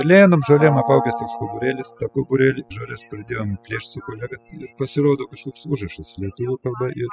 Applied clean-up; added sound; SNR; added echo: classical method spectral subtraction.